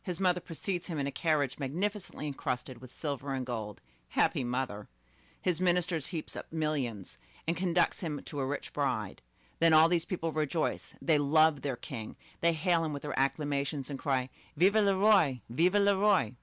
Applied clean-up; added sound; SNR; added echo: none; none; none; none.